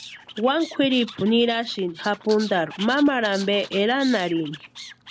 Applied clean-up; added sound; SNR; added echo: none; Animal; 17 dB; none.